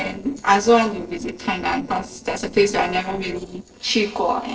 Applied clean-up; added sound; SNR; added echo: neural separator model SepFormer DNS4.